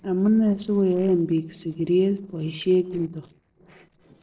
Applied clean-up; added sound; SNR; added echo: neural separator model SepFormer DNS4.